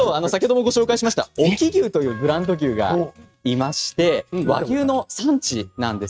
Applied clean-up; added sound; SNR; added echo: neural mask model RNNoise.